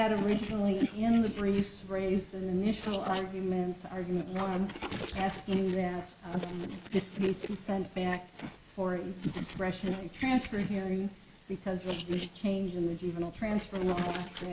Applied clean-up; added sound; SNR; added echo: neural mask model Resemble Enhance denoiser.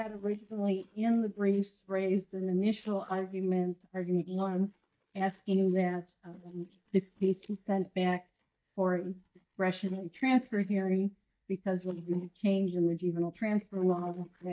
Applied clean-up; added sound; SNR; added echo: neural mask model DeepFilterNet 3.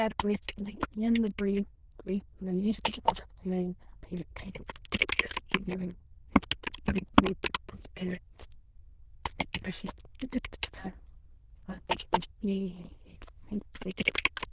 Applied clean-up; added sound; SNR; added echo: neural diffusion model UNIVERSE++.